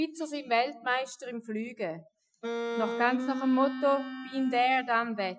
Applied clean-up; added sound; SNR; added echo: classical method Wiener filter.